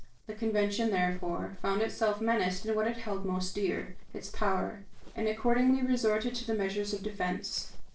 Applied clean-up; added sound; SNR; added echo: neural separator model SepFormer DNS4.